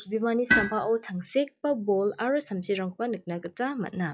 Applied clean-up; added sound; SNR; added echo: classical method log-MMSE.